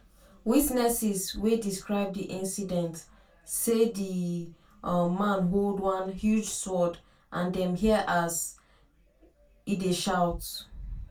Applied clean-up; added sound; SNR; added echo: none; none; none; reverberation time 0.2 s.